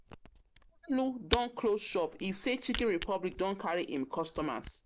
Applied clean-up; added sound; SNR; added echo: none; Camera; 6 dB; none.